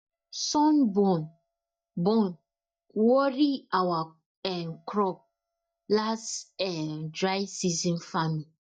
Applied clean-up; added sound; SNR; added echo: neural mask model DeepFilterNet 3.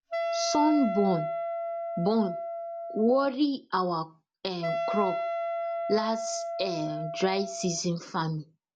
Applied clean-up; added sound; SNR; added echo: none; Wind instrument, woodwind instrument; 3 dB; none.